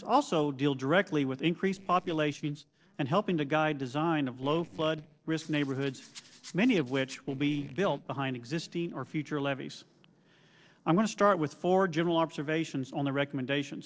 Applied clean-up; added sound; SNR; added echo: neural separator model SepFormer DNS4.